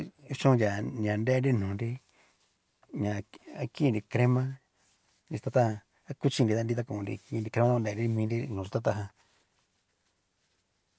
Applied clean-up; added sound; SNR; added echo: none; none; none; none.